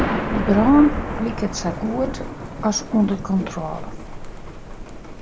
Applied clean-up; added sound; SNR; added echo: none; Thunder; 5 dB; none.